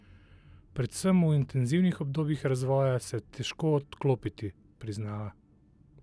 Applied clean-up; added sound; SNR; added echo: none; none; none; none.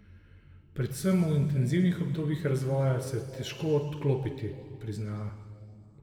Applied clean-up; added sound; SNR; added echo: none; none; none; reverberation time 2.0 s.